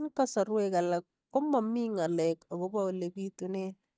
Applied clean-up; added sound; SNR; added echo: neural mask model DeepFilterNet 3.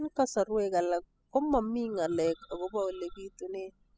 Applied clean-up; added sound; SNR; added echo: classical method spectral subtraction.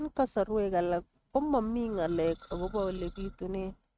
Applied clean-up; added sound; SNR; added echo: neural mask model RNNoise.